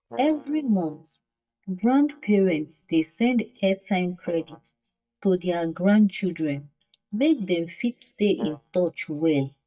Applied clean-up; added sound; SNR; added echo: neural mask model DeepFilterNet 3.